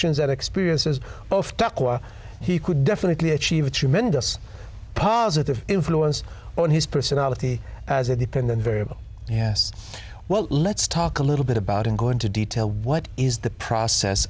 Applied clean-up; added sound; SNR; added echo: none; none; none; none.